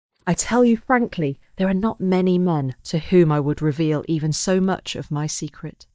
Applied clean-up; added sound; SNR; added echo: neural mask model DeepFilterNet 3.